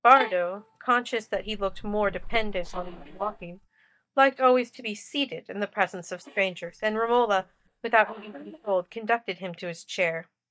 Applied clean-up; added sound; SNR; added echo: neural mask model DeepFilterNet 3.